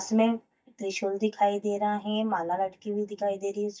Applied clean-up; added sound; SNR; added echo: neural mask model DeepFilterNet 3.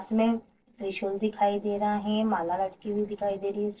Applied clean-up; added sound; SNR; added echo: neural separator model SepFormer DNS4.